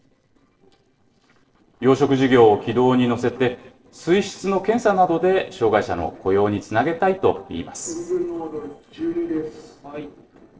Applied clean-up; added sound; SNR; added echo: neural separator model SepFormer DNS4.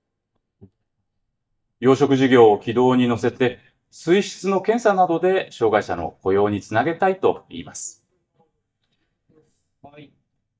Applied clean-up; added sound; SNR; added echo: neural mask model DeepFilterNet 3.